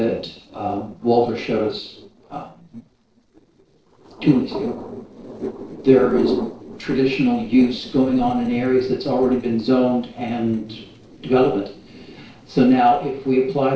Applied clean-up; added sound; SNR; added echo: neural separator model SepFormer DNS4.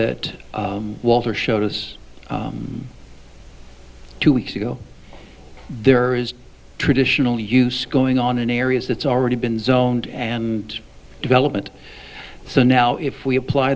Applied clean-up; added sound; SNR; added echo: none; none; none; none.